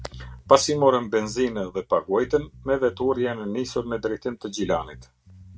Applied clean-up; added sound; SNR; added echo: neural mask model RNNoise.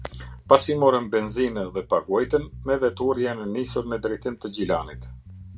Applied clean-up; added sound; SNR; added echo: none; Bass guitar; 17 dB; none.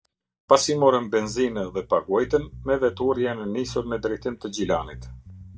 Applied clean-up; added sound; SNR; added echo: neural mask model DeepFilterNet 3.